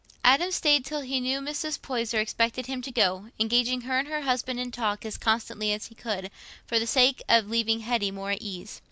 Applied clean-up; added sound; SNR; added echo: none; none; none; none.